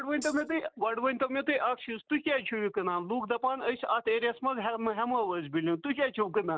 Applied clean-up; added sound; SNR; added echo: neural separator model SepFormer DNS4.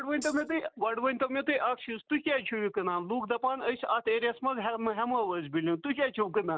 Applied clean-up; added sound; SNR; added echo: none; Tambourine; 16 dB; none.